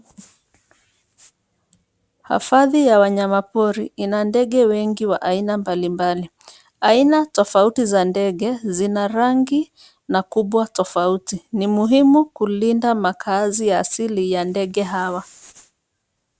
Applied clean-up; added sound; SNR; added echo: none; none; none; none.